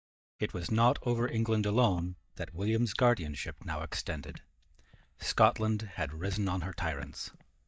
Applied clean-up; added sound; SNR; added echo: neural mask model DeepFilterNet 3.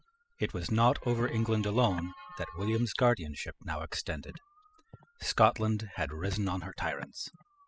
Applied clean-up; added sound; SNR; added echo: classical method spectral subtraction.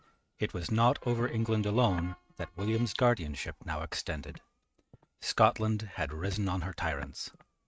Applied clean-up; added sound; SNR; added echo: neural mask model RNNoise.